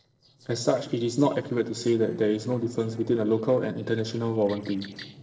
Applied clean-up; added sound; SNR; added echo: neural separator model SepFormer DNS4.